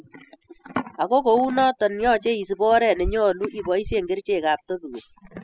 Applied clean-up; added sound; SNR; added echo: classical method spectral subtraction.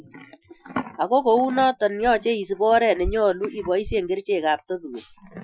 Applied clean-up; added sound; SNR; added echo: classical method Wiener filter.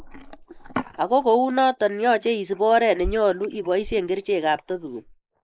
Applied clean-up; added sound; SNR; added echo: neural mask model Resemble Enhance denoiser.